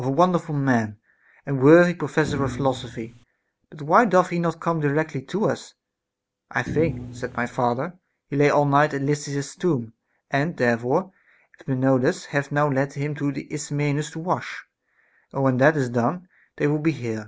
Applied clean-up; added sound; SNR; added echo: none; Thump, thud; 10 dB; none.